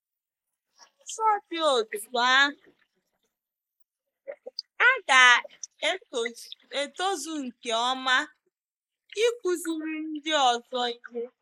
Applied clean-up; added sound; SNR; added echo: neural mask model Resemble Enhance denoiser.